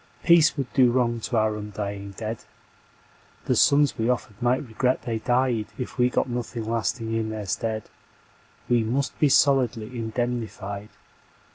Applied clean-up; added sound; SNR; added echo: none; none; none; none.